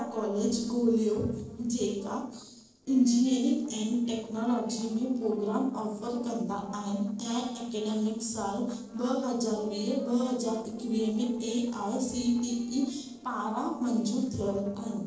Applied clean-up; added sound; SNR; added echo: neural separator model SepFormer DNS4.